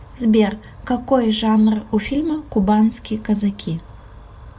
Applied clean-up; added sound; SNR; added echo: none; none; none; none.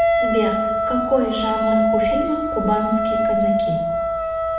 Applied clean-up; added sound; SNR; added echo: none; Wind instrument, woodwind instrument; -3 dB; reverberation time 0.9 s.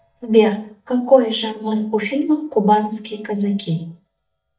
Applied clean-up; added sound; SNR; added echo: neural mask model DeepFilterNet 3.